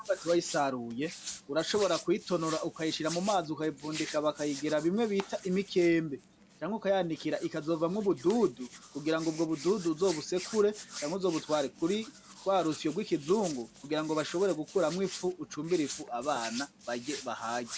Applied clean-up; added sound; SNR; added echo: none; Hands; 15 dB; none.